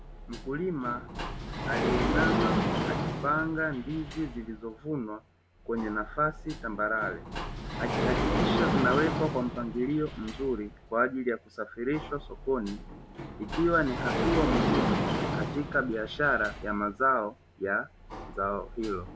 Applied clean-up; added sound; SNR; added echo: none; Sliding door; 1 dB; none.